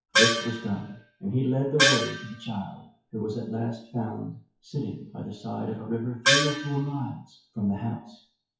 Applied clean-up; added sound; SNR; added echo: classical method WPE with log-MMSE.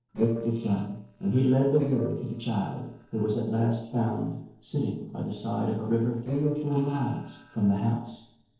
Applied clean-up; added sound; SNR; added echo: neural separator model SepFormer DNS4.